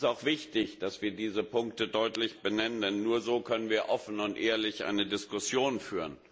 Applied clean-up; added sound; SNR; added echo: none; none; none; none.